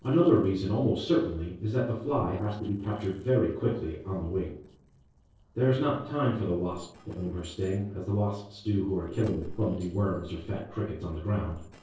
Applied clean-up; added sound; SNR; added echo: neural separator model SepFormer DNS4.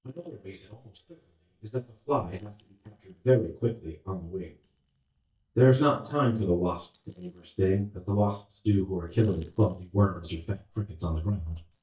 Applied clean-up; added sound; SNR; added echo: neural mask model DeepFilterNet 3.